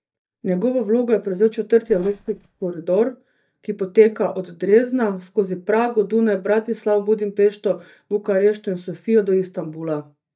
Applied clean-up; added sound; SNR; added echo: neural mask model DeepFilterNet 3.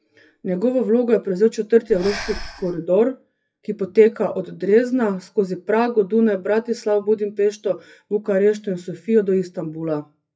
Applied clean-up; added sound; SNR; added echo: classical method WPE with log-MMSE.